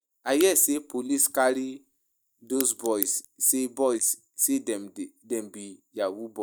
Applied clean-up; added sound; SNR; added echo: neural mask model DeepFilterNet 3.